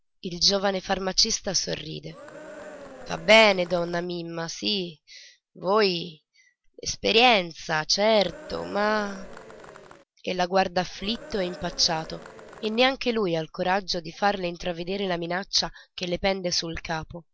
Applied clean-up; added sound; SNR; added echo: none; Cheering; 17 dB; none.